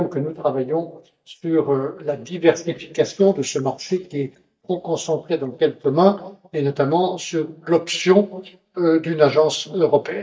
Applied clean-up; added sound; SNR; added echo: neural mask model DeepFilterNet 3.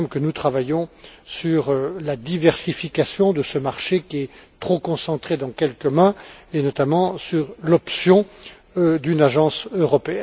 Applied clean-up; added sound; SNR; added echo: none; none; none; none.